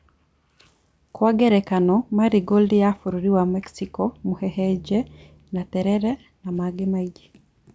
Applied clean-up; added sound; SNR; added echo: none; none; none; none.